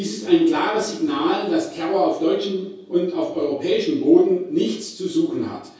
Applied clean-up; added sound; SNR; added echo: none; none; none; reverberation time 0.6 s.